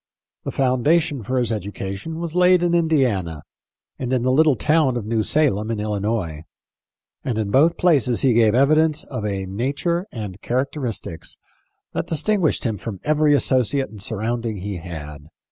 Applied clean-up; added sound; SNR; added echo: none; none; none; none.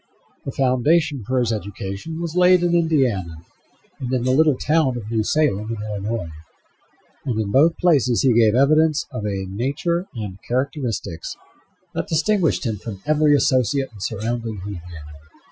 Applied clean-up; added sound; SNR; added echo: classical method Wiener filter.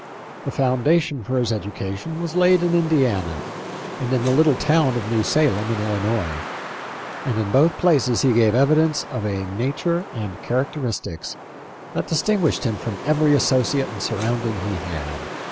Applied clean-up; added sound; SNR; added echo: none; Wind; 11 dB; none.